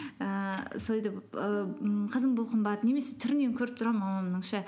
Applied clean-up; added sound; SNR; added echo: none; Electric guitar / Strum; 19 dB; none.